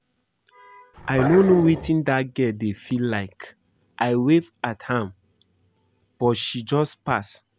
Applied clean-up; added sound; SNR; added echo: none; Growling; 6 dB; none.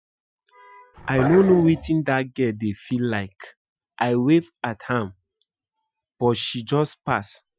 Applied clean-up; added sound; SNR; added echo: classical method Wiener filter.